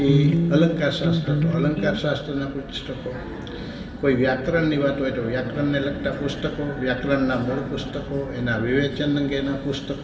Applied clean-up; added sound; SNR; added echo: none; Electric guitar; -2 dB; reverberation time 2.5 s.